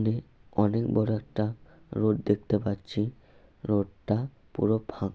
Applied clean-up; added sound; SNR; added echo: none; none; none; none.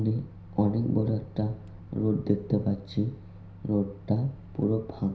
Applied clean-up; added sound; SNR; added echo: none; Microwave oven; 16 dB; reverberation time 0.5 s.